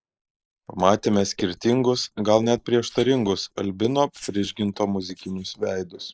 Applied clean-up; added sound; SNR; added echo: neural mask model Resemble Enhance denoiser.